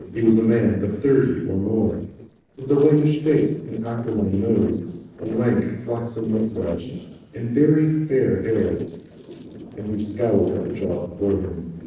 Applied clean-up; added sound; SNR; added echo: neural separator model SepFormer DNS4.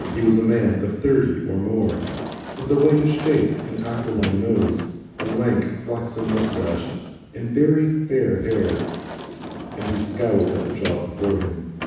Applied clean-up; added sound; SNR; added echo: none; Sliding door / Slam; 11 dB; reverberation time 1.1 s.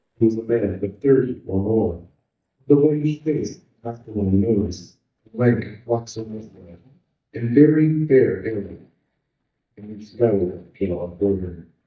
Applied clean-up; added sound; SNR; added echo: neural mask model DeepFilterNet 3.